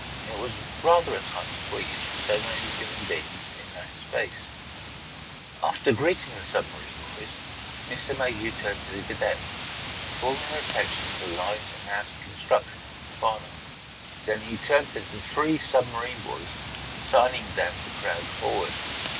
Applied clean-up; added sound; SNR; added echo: none; Wind; 3 dB; none.